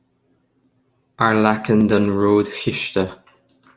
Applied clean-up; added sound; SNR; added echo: none; none; none; none.